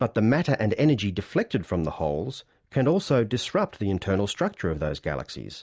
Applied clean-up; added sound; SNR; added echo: none; none; none; none.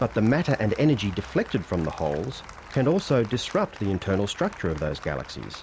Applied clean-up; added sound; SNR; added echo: none; Traffic noise, roadway noise + Applause; 17 dB; none.